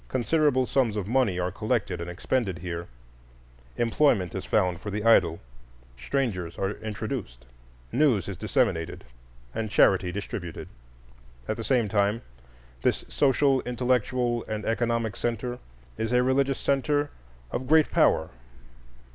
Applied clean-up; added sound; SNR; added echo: none; none; none; none.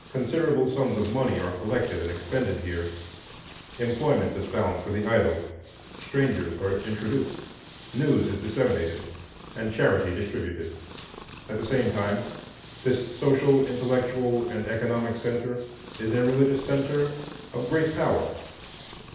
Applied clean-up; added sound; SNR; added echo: none; Purr; 17 dB; reverberation time 0.8 s.